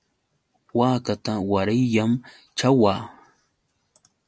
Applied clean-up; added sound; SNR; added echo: none; none; none; none.